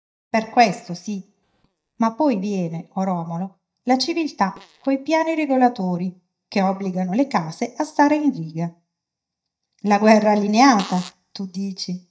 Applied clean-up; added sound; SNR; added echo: neural mask model DeepFilterNet 3.